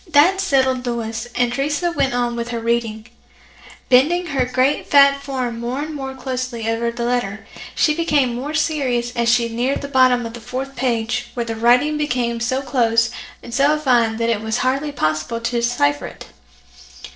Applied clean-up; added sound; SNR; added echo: neural separator model SepFormer DNS4.